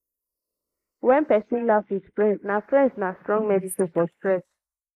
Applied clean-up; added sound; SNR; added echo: neural mask model Resemble Enhance denoiser.